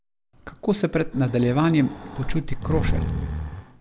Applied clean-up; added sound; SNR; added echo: none; Breathing; 6 dB; none.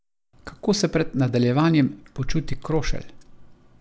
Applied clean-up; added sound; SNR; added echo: none; none; none; none.